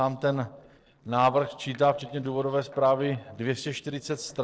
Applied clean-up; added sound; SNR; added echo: neural separator model SepFormer DNS4.